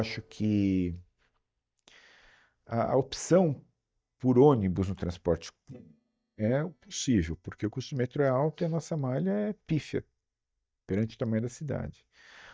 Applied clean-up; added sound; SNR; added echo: neural mask model DeepFilterNet 3.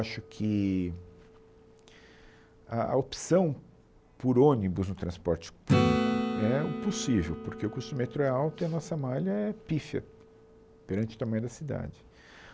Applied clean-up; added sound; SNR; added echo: none; Acoustic guitar / Strum; 6 dB; none.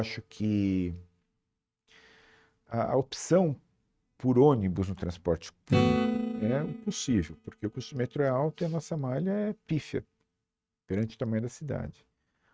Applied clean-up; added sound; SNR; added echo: neural mask model RNNoise.